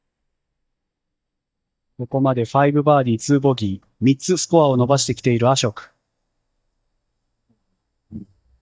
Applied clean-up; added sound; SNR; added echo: neural mask model DeepFilterNet 3.